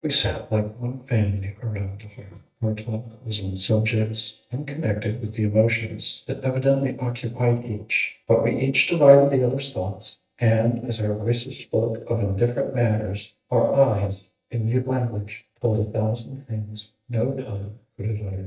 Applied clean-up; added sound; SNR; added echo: neural mask model DeepFilterNet 3.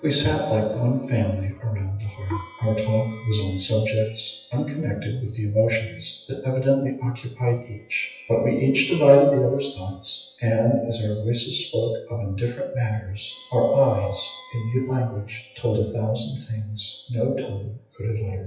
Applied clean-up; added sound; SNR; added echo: classical method WPE with log-MMSE.